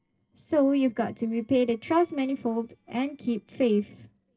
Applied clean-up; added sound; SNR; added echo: neural separator model SepFormer DNS4.